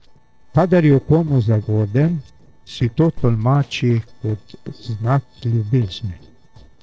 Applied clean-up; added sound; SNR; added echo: neural separator model SepFormer DNS4.